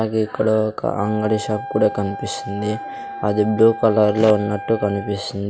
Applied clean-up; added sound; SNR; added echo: none; Wind instrument, woodwind instrument; 13 dB; none.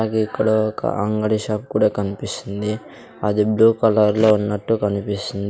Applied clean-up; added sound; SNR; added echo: none; none; none; none.